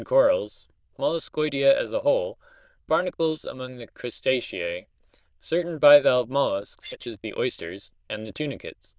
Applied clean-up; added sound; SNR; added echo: neural diffusion model UNIVERSE++.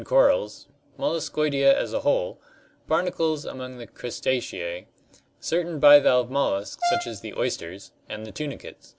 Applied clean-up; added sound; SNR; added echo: none; Brass instrument; 4 dB; none.